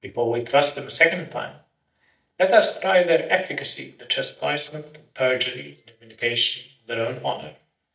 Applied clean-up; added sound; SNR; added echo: neural mask model DeepFilterNet 3.